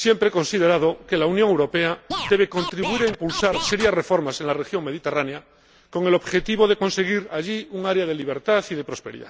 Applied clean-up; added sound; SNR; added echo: none; Scratching (performance technique); 8 dB; none.